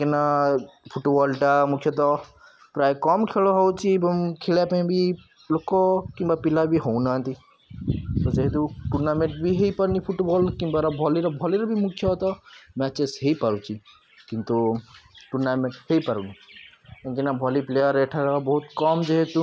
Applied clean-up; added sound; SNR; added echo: none; none; none; none.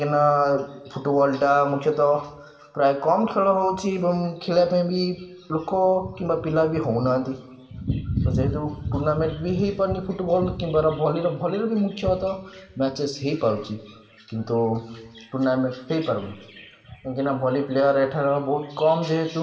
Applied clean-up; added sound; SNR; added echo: none; none; none; reverberation time 0.8 s.